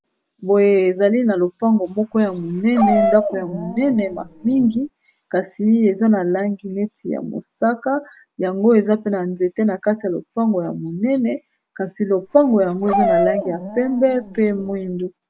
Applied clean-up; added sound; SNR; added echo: none; Dog; 5 dB; none.